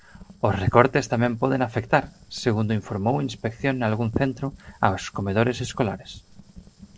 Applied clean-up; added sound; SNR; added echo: neural separator model SepFormer DNS4.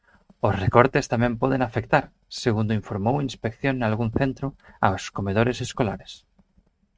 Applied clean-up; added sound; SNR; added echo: neural mask model RNNoise.